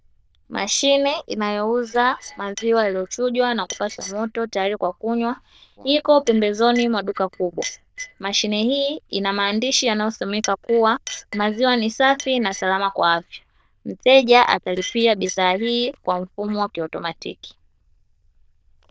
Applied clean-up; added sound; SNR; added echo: neural diffusion model UNIVERSE++.